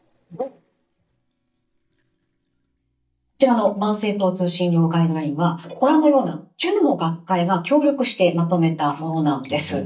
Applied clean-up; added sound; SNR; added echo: neural mask model DeepFilterNet 3.